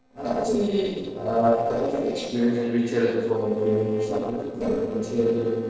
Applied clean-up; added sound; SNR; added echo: neural separator model SepFormer DNS4.